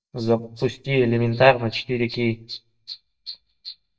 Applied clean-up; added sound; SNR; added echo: neural mask model DeepFilterNet 3.